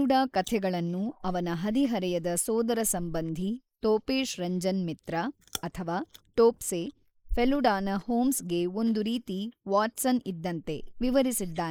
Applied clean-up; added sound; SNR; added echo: neural mask model Resemble Enhance denoiser.